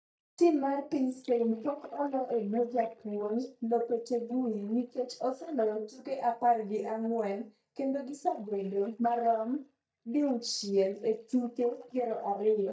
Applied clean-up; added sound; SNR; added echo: neural mask model DeepFilterNet 3.